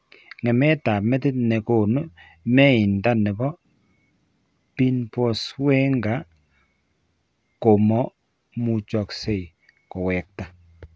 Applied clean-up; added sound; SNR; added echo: none; none; none; none.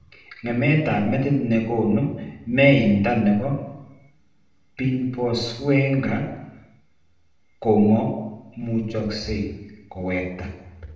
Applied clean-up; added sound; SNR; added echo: none; none; none; reverberation time 0.8 s.